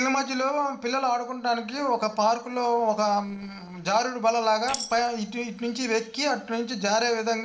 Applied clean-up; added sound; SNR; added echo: neural separator model SepFormer DNS4.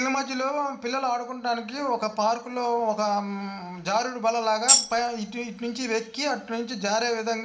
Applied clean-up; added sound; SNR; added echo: none; Tambourine; -4 dB; reverberation time 0.6 s.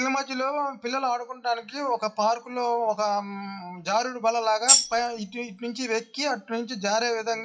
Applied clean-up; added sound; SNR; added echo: classical method WPE with log-MMSE.